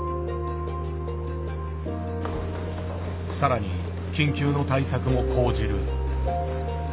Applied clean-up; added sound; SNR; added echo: none; none; none; none.